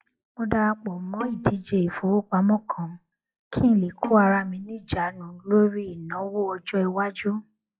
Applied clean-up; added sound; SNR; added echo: classical method log-MMSE.